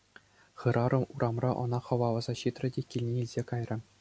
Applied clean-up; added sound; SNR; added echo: none; none; none; none.